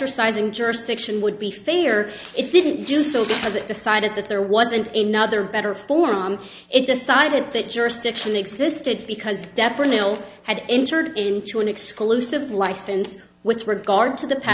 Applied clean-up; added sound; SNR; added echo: none; none; none; none.